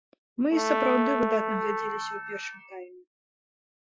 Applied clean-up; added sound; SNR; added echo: classical method Wiener filter.